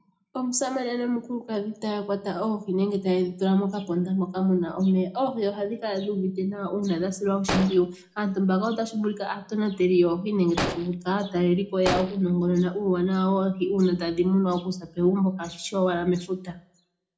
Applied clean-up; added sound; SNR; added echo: none; Explosion; 7 dB; reverberation time 0.3 s.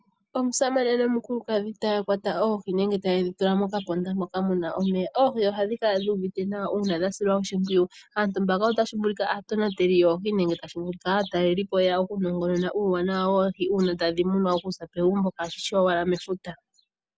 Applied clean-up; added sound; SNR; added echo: none; none; none; none.